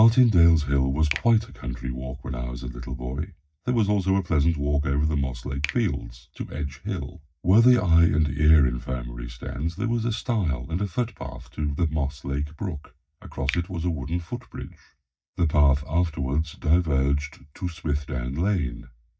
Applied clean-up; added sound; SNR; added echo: neural mask model DeepFilterNet 3.